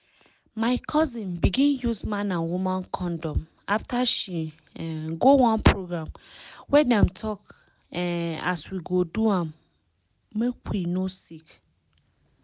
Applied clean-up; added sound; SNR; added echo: none; none; none; none.